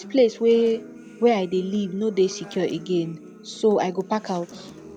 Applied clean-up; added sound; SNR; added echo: none; Acoustic guitar; 19 dB; none.